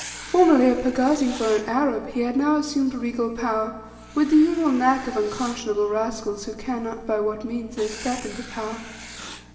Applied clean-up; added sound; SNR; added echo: none; Writing; 19 dB; reverberation time 2.0 s.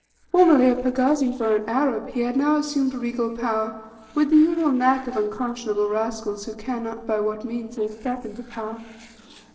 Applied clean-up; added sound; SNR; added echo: neural separator model SepFormer DNS4.